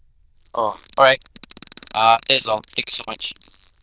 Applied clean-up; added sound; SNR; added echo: neural diffusion model UNIVERSE++.